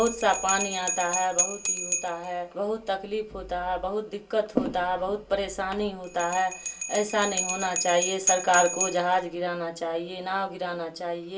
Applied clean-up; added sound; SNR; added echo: none; Bell; 6 dB; reverberation time 0.2 s.